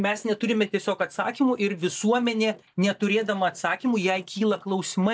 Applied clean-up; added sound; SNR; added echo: neural mask model DeepFilterNet 3.